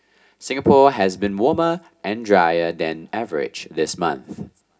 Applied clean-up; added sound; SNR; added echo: none; none; none; reverberation time 0.3 s.